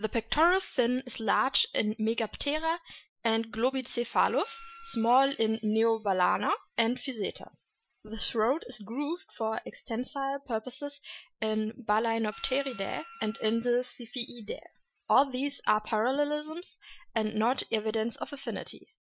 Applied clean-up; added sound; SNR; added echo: classical method Wiener filter.